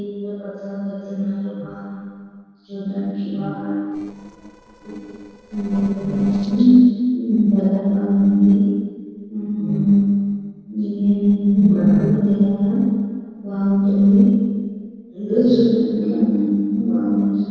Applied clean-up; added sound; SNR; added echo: neural separator model SepFormer DNS4.